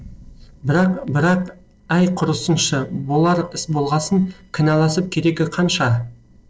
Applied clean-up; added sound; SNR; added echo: neural separator model SepFormer DNS4.